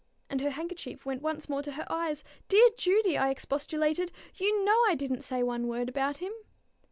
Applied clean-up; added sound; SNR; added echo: none; none; none; none.